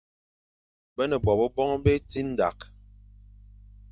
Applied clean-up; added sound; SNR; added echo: neural mask model DeepFilterNet 3.